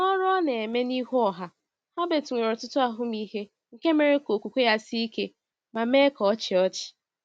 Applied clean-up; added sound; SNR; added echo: none; none; none; none.